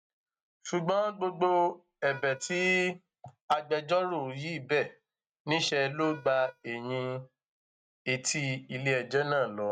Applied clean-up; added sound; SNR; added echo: neural mask model RNNoise.